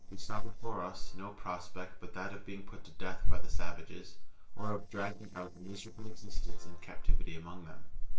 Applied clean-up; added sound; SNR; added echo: neural separator model SepFormer DNS4.